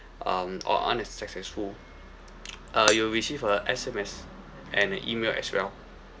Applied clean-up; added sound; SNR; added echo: none; Shatter; 5 dB; none.